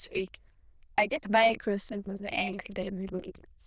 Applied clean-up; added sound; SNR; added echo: neural diffusion model UNIVERSE++.